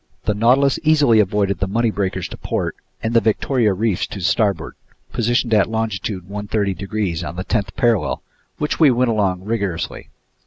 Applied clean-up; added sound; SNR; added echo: none; none; none; none.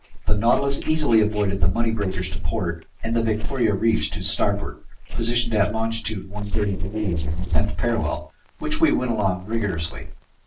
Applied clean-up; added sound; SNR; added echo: neural separator model SepFormer DNS4.